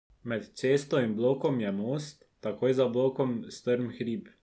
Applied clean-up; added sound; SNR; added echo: none; none; none; none.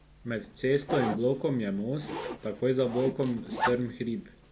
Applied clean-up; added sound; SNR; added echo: none; Zipper (clothing); 8 dB; reverberation time 0.8 s.